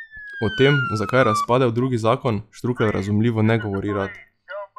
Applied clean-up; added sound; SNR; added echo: classical method log-MMSE.